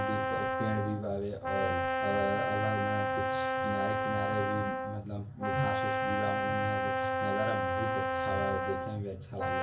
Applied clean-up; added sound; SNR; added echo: none; Brass instrument; -4 dB; reverberation time 0.3 s.